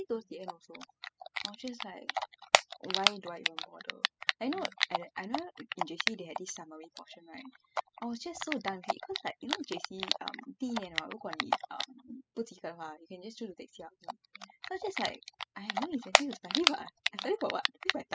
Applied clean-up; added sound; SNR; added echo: classical method spectral subtraction.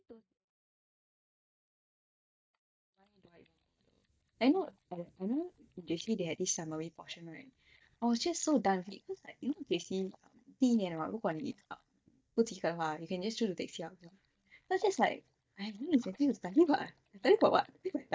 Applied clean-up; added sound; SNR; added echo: neural mask model DeepFilterNet 3.